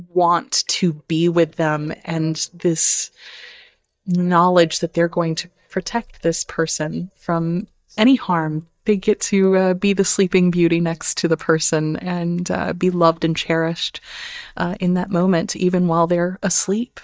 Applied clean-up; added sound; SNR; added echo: neural mask model DeepFilterNet 3.